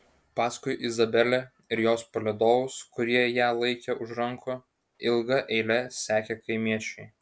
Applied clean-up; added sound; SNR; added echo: none; none; none; none.